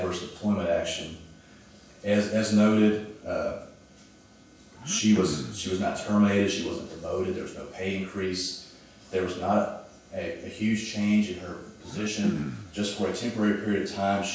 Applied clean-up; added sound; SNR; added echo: none; Cough; 9 dB; reverberation time 0.7 s.